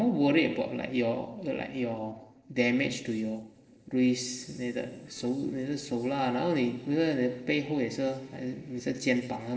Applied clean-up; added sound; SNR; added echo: neural separator model SepFormer DNS4.